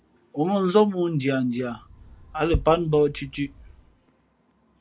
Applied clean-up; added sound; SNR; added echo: none; Tap; 11 dB; none.